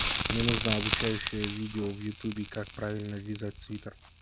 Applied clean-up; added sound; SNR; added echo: none; Crackle; -3 dB; none.